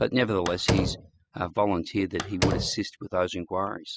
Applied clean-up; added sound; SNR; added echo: classical method spectral subtraction.